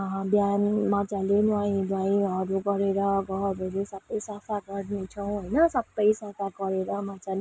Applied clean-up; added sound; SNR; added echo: none; none; none; none.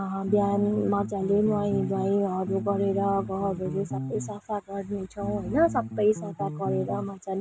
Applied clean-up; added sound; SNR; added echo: none; Bass guitar; 8 dB; none.